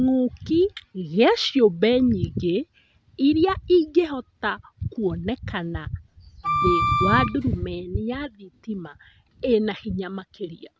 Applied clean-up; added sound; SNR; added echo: none; Wind instrument, woodwind instrument; 1 dB; none.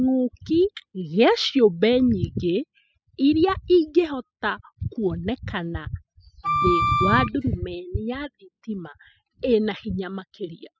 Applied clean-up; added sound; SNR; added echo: classical method spectral subtraction.